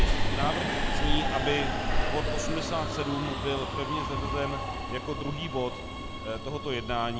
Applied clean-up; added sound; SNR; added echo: none; Subway, metro, underground; -4 dB; none.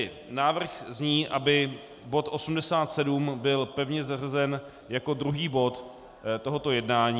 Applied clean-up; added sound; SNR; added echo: none; none; none; none.